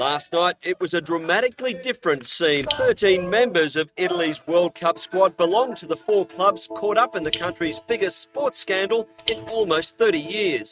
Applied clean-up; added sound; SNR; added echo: neural mask model RNNoise.